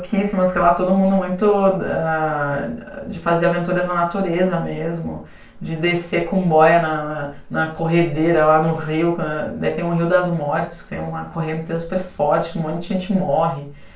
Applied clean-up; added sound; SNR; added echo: none; none; none; reverberation time 0.3 s.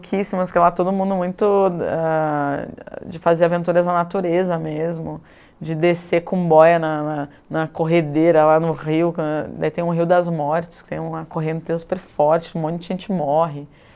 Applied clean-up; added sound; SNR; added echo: none; none; none; none.